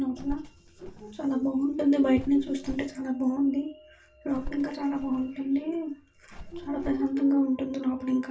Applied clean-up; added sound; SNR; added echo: none; Bird; 15 dB; reverberation time 0.3 s.